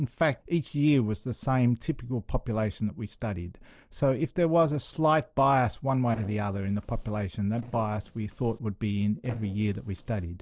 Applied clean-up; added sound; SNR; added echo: neural separator model SepFormer DNS4.